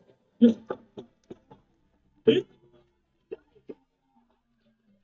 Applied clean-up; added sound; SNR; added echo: neural mask model DeepFilterNet 3.